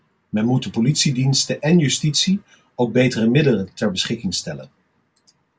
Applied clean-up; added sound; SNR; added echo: none; none; none; none.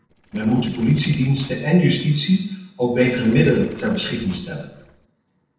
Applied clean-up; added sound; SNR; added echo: neural separator model SepFormer DNS4.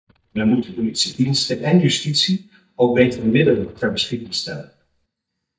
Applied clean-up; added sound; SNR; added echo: neural mask model DeepFilterNet 3.